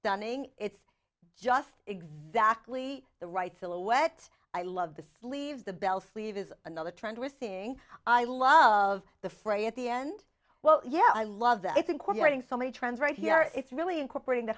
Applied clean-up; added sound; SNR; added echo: none; none; none; none.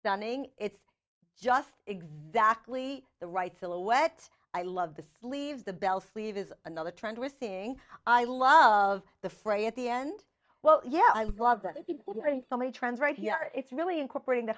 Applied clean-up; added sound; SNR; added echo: neural mask model DeepFilterNet 3.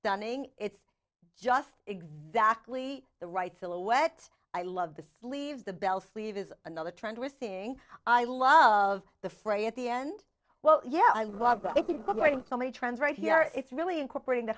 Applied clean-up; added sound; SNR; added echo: neural separator model SepFormer DNS4.